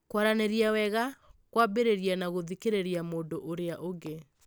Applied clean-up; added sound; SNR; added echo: none; none; none; none.